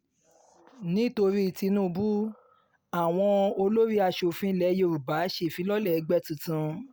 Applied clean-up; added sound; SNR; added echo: none; none; none; none.